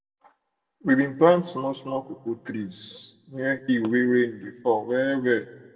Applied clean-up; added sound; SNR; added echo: none; none; none; reverberation time 0.8 s.